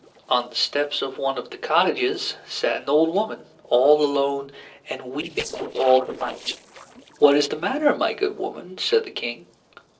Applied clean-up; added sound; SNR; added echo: neural separator model SepFormer DNS4.